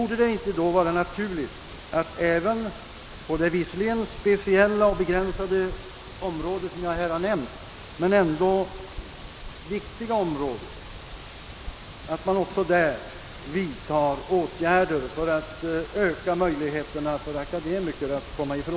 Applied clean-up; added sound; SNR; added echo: none; none; none; none.